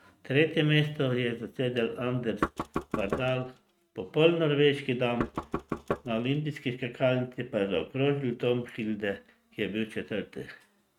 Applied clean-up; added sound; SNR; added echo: neural mask model RNNoise.